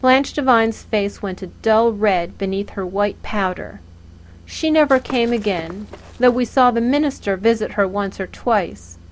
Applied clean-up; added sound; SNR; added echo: none; Walk, footsteps / Run; 18 dB; none.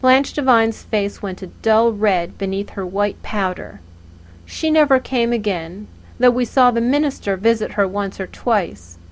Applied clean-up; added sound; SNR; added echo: none; none; none; none.